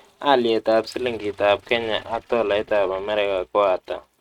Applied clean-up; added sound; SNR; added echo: neural mask model RNNoise.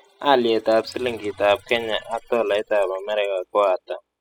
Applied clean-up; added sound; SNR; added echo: classical method spectral subtraction.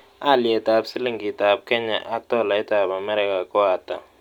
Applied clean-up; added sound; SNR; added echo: none; none; none; none.